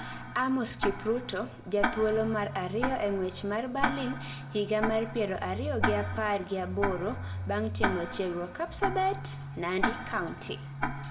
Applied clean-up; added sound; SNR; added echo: none; Tick-tock; 5 dB; reverberation time 1.2 s.